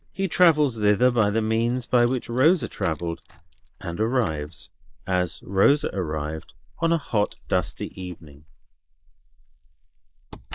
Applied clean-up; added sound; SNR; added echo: neural mask model Resemble Enhance denoiser.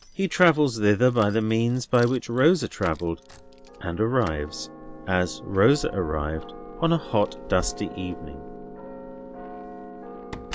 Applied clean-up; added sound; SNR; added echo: none; Keys jangling; 18 dB; none.